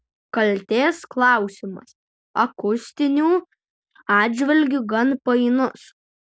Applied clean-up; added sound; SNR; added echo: none; none; none; none.